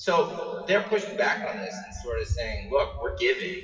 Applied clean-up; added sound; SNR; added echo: classical method WPE with log-MMSE.